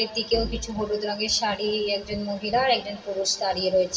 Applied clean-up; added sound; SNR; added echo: none; Musical instrument; 15 dB; reverberation time 2.3 s.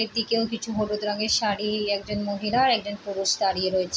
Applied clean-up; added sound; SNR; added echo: none; none; none; none.